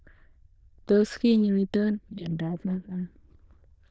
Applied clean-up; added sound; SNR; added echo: neural diffusion model UNIVERSE++.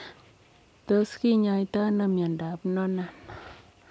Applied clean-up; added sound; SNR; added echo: none; none; none; none.